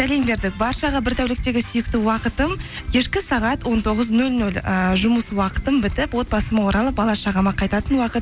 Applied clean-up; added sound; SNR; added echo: none; none; none; none.